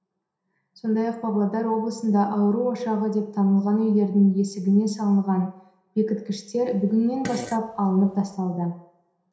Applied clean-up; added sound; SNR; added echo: none; Fart; 16 dB; reverberation time 0.7 s.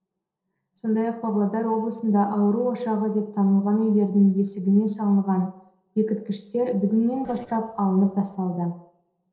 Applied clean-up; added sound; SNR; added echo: neural separator model SepFormer DNS4.